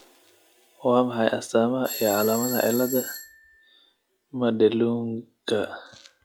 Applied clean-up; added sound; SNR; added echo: classical method log-MMSE.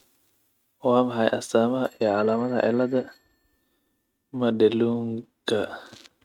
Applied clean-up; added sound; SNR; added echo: neural mask model RNNoise.